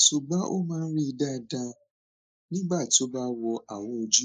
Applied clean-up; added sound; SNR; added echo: neural mask model Resemble Enhance denoiser.